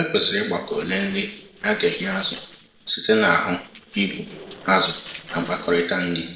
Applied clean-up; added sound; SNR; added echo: neural separator model SepFormer DNS4.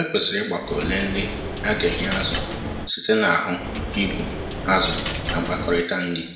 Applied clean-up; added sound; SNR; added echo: none; Coin (dropping); 5 dB; reverberation time 0.9 s.